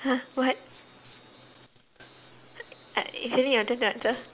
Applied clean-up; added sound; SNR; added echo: none; none; none; none.